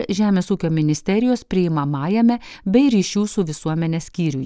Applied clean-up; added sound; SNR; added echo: none; none; none; none.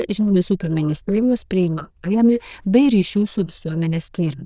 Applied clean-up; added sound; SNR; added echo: neural diffusion model UNIVERSE++.